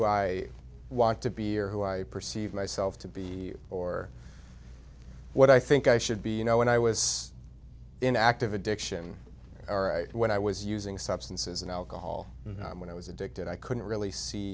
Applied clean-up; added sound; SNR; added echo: none; none; none; none.